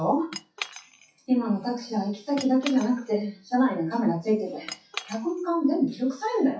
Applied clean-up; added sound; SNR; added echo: classical method WPE with log-MMSE.